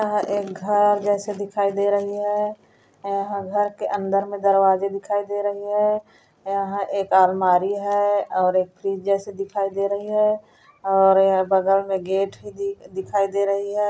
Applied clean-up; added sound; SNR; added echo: none; none; none; none.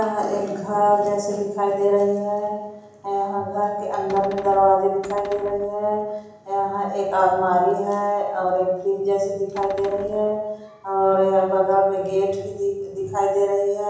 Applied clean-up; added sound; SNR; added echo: none; Cupboard open or close; 19 dB; reverberation time 1.0 s.